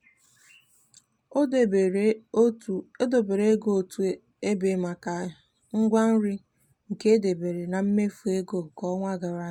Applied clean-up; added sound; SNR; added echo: none; none; none; none.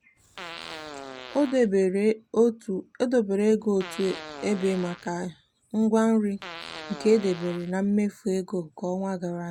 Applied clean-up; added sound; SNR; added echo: none; Fart; 15 dB; none.